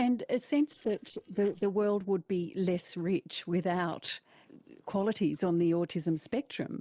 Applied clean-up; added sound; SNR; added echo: neural separator model SepFormer DNS4.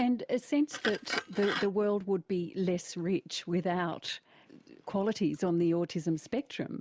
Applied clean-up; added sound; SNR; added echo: none; Glass; 9 dB; none.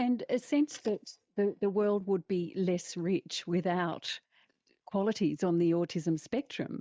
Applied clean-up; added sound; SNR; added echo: neural mask model DeepFilterNet 3.